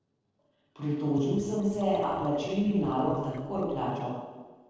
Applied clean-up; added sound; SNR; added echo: neural separator model SepFormer DNS4.